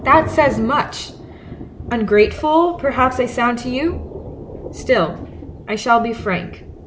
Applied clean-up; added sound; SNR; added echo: none; Thunder; 13 dB; none.